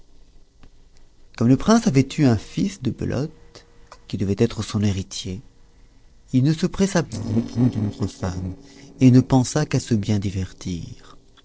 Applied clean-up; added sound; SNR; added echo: neural separator model SepFormer DNS4.